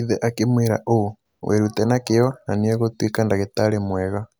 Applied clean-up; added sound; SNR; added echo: none; none; none; none.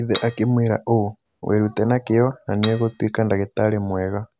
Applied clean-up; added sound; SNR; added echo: none; Cutlery, silverware / Dishes, pots, and pans; 8 dB; none.